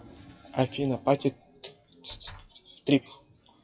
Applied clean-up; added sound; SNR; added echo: classical method WPE with log-MMSE.